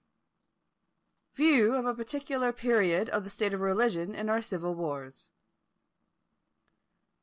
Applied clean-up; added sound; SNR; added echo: none; none; none; none.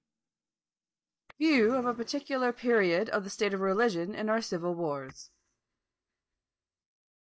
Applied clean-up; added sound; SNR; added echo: neural mask model DeepFilterNet 3.